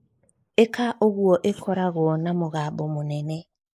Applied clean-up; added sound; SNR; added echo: neural mask model Resemble Enhance denoiser.